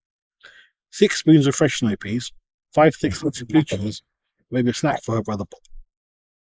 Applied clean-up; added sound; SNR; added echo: neural mask model Resemble Enhance denoiser.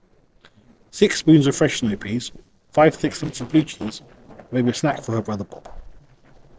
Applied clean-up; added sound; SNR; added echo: neural separator model SepFormer DNS4.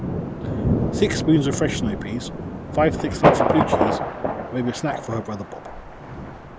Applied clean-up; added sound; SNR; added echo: none; Thunder; -2 dB; none.